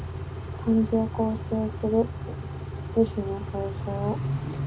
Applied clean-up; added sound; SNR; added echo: none; Idling / Accelerating, revving, vroom / Car; 5 dB; none.